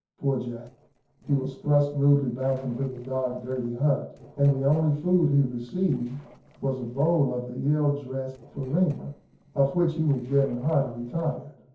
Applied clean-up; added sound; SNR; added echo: neural separator model SepFormer DNS4.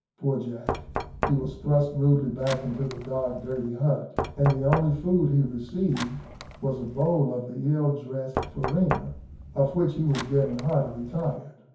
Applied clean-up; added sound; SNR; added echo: none; Knock; 9 dB; reverberation time 0.6 s.